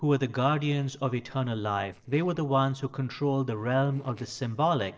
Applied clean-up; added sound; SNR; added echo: neural separator model SepFormer DNS4.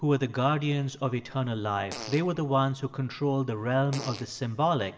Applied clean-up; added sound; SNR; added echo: none; Fart; 16 dB; reverberation time 1.2 s.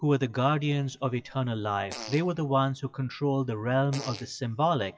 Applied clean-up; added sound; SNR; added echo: classical method WPE with log-MMSE.